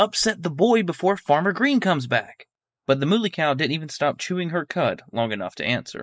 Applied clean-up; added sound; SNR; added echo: neural mask model Resemble Enhance denoiser.